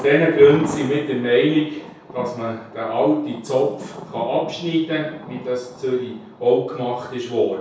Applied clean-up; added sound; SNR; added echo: none; Thunder; 16 dB; reverberation time 0.6 s.